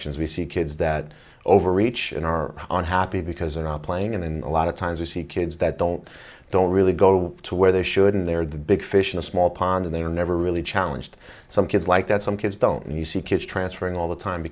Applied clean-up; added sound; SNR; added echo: none; none; none; none.